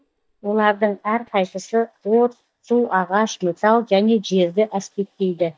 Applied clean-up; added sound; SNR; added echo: neural mask model DeepFilterNet 3.